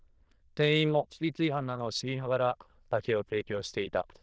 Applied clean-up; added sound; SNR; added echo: neural diffusion model UNIVERSE++.